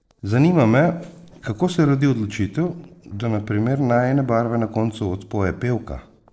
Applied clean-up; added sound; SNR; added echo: neural separator model SepFormer DNS4.